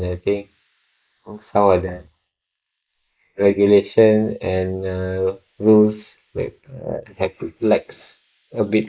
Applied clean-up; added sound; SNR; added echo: neural mask model Resemble Enhance denoiser.